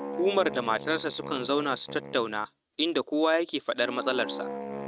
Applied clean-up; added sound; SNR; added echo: neural mask model RNNoise.